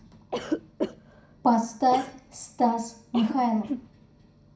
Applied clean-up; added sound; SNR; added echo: none; Cough; 9 dB; reverberation time 0.5 s.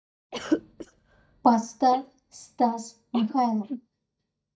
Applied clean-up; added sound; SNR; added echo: neural mask model DeepFilterNet 3.